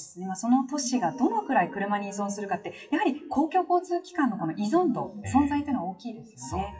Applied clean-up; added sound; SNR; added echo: classical method WPE with log-MMSE.